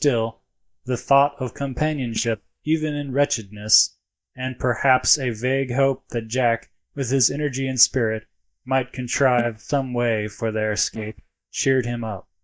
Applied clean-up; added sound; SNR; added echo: neural mask model DeepFilterNet 3.